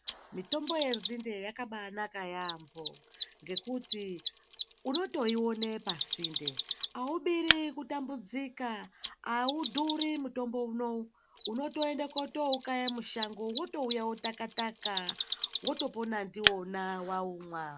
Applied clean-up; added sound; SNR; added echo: none; Mechanisms; 1 dB; none.